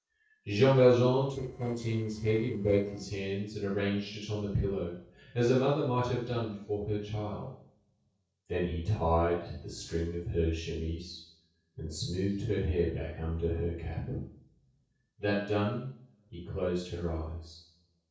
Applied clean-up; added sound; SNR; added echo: neural separator model SepFormer DNS4.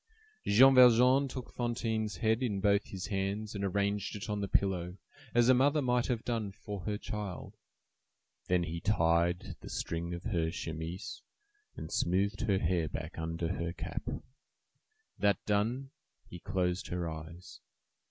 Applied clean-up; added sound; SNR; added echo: none; none; none; none.